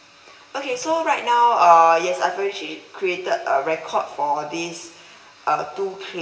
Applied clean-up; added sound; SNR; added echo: none; none; none; reverberation time 1.0 s.